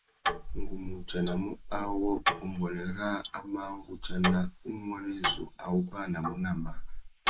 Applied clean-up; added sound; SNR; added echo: neural mask model Resemble Enhance denoiser.